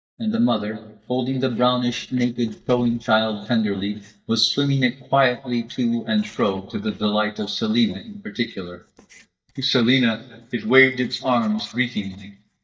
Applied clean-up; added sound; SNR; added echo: neural mask model DeepFilterNet 3.